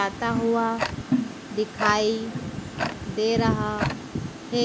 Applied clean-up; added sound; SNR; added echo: none; Tick-tock; 5 dB; none.